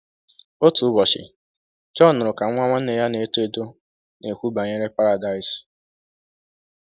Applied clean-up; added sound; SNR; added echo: none; none; none; none.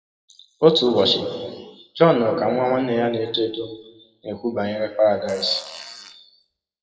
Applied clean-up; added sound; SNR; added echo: classical method WPE with log-MMSE.